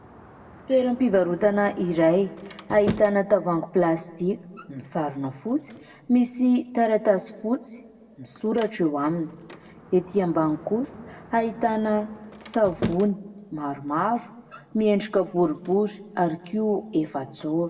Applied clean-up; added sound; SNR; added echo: none; Sliding door; 17 dB; reverberation time 1.8 s.